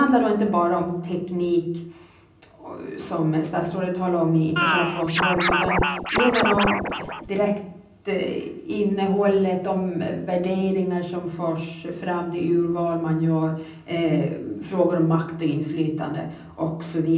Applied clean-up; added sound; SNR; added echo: none; Scratching (performance technique); 0 dB; reverberation time 0.6 s.